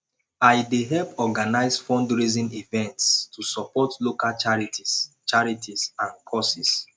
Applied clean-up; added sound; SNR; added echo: none; none; none; none.